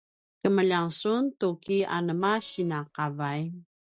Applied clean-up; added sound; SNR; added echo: neural separator model SepFormer DNS4.